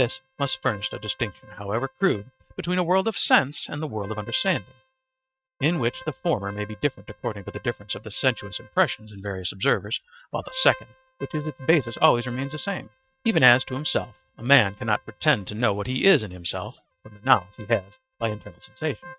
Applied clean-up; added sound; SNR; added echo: neural mask model RNNoise.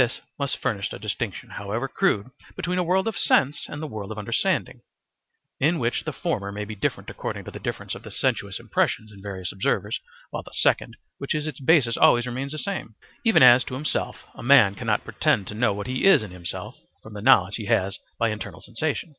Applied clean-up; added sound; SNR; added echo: none; none; none; none.